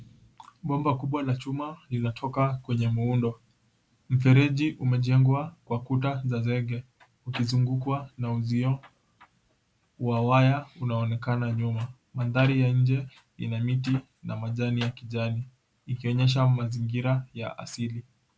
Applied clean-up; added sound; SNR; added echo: none; none; none; none.